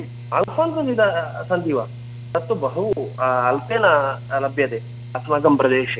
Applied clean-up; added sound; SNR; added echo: none; Mechanical fan; 13 dB; none.